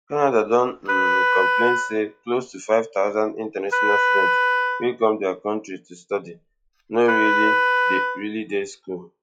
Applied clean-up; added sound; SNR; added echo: classical method log-MMSE.